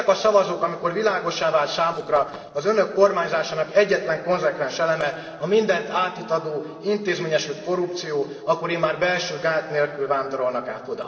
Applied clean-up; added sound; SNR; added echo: neural separator model SepFormer DNS4.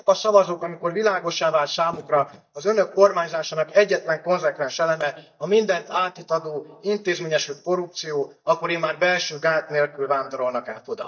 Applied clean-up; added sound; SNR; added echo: neural mask model DeepFilterNet 3.